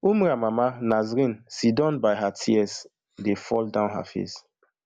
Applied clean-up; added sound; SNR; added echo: none; none; none; none.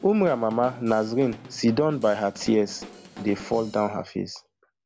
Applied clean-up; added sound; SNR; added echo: none; Drum kit; 20 dB; none.